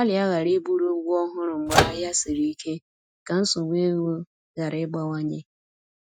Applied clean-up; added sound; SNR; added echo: classical method Wiener filter.